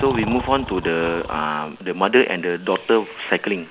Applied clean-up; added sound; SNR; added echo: none; Breathing; 14 dB; none.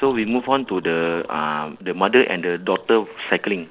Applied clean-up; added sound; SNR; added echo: neural separator model SepFormer DNS4.